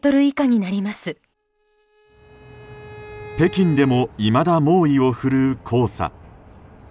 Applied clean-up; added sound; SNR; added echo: none; Bowed string instrument; 20 dB; none.